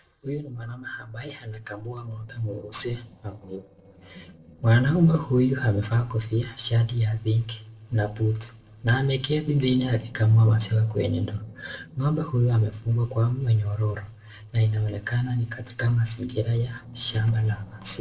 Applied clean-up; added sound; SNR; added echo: neural separator model SepFormer DNS4.